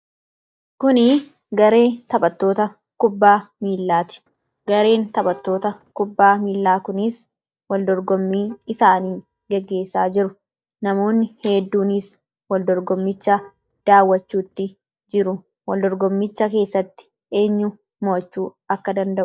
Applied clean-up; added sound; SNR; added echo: neural mask model DeepFilterNet 3.